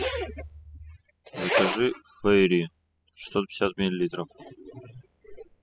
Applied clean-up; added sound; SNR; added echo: classical method spectral subtraction.